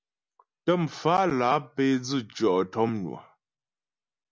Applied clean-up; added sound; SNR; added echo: none; none; none; none.